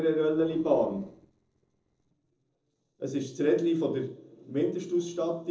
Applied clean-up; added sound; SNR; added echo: neural separator model SepFormer DNS4.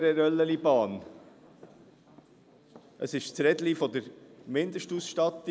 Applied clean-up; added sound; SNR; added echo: none; none; none; none.